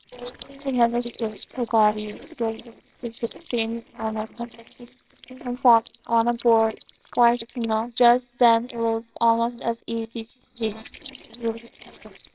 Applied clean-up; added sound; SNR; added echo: neural separator model SepFormer WHAMR!.